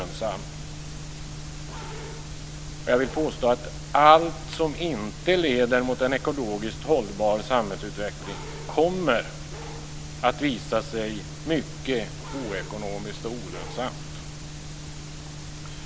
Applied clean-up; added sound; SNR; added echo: none; Bark; 19 dB; none.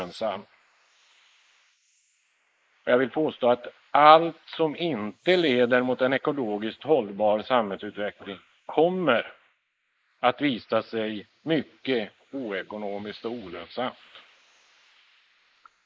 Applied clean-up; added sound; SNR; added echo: neural mask model Resemble Enhance denoiser.